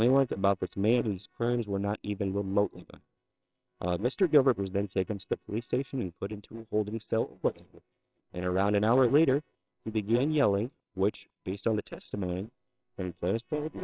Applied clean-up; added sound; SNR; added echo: neural separator model SepFormer WHAMR!.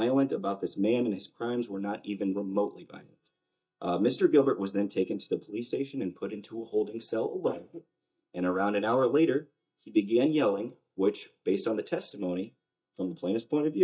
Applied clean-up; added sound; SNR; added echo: neural mask model DeepFilterNet 3.